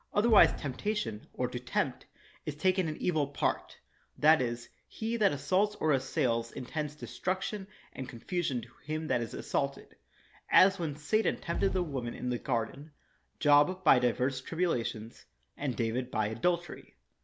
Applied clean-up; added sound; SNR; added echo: none; Fireworks; 10 dB; none.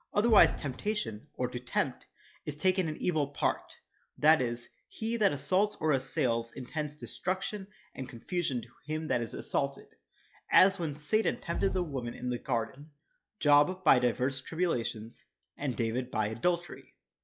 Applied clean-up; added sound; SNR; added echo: classical method log-MMSE.